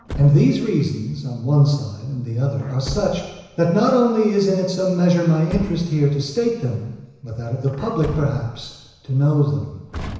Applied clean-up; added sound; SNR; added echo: none; Truck; 16 dB; reverberation time 1.0 s.